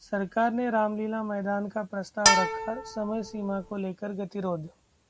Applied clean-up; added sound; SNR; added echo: none; Bowed string instrument; -3 dB; none.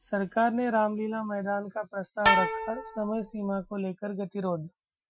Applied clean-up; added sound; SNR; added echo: classical method Wiener filter.